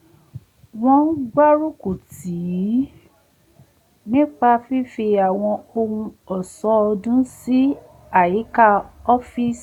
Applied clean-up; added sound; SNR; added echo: none; none; none; none.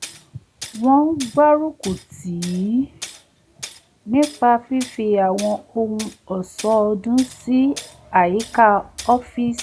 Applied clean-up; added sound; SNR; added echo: none; Tools; 16 dB; none.